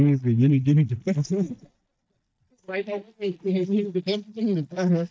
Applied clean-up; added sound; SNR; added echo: neural mask model DeepFilterNet 3.